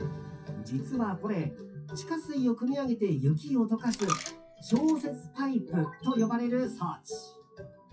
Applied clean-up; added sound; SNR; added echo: classical method WPE with log-MMSE.